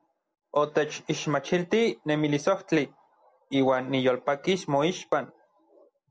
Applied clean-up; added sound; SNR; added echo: none; none; none; none.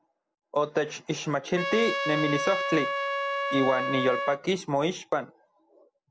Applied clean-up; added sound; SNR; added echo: none; Trumpet; 1 dB; none.